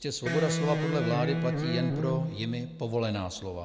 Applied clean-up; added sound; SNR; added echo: none; Electric guitar; -1 dB; none.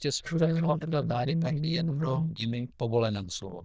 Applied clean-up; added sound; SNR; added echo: neural diffusion model UNIVERSE++.